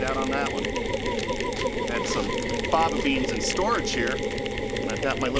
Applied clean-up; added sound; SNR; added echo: none; Mechanisms; -2 dB; none.